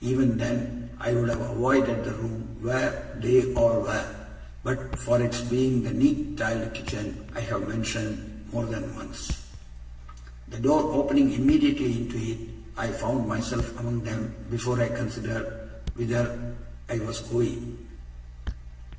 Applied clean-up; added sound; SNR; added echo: none; Thump, thud; 17 dB; reverberation time 1.1 s.